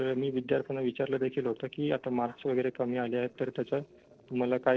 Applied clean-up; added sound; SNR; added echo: neural separator model SepFormer DNS4.